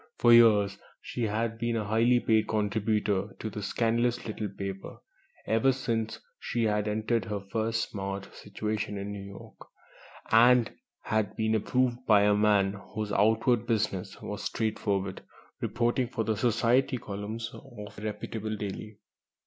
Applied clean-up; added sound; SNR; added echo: none; none; none; none.